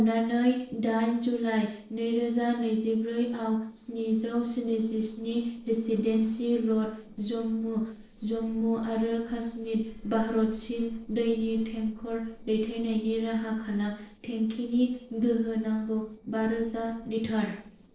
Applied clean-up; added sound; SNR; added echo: neural separator model SepFormer DNS4.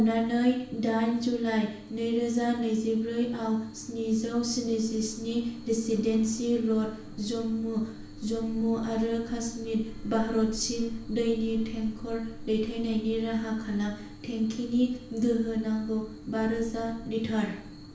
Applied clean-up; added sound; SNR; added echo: none; Sliding door; 17 dB; reverberation time 0.5 s.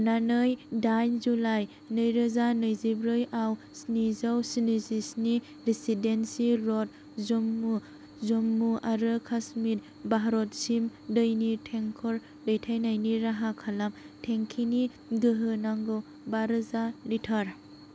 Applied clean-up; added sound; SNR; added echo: none; none; none; none.